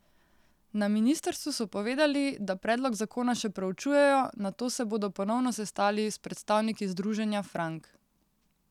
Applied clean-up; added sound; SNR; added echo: none; none; none; none.